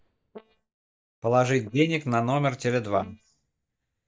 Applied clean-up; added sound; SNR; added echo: neural mask model DeepFilterNet 3.